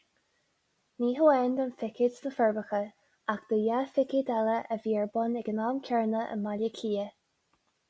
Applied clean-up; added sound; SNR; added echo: none; none; none; none.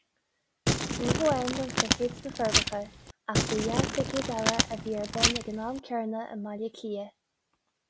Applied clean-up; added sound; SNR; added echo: none; Crumpling, crinkling; -4 dB; none.